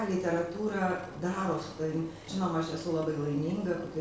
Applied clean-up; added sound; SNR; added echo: none; Engine; 16 dB; reverberation time 0.5 s.